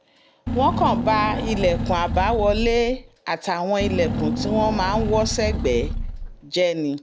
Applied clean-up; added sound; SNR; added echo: none; Engine / Car; 3 dB; none.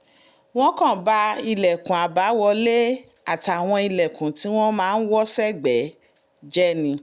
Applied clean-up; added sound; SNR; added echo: none; none; none; none.